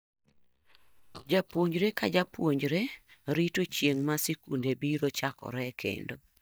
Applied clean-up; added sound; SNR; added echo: neural mask model DeepFilterNet 3.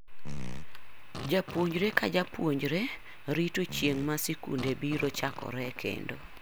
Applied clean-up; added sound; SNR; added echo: none; Fart; 14 dB; none.